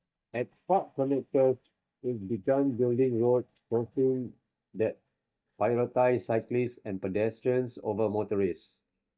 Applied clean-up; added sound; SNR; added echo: neural mask model DeepFilterNet 3.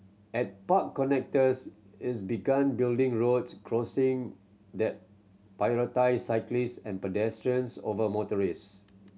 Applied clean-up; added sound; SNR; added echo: none; none; none; none.